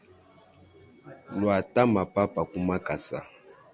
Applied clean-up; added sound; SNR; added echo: none; none; none; none.